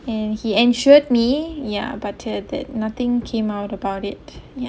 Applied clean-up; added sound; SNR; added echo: none; none; none; none.